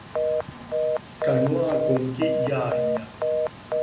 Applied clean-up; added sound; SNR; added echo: none; Telephone; -2 dB; reverberation time 0.5 s.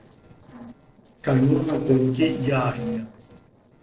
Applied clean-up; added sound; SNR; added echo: neural separator model SepFormer DNS4.